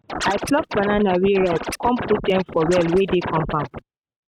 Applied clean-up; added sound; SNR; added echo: neural mask model RNNoise.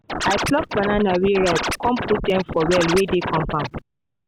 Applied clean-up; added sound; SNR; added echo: none; Scratching (performance technique); 5 dB; none.